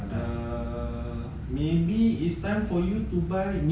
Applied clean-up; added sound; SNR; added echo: none; none; none; none.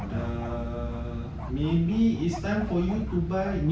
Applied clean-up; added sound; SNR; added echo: none; Bark; 19 dB; none.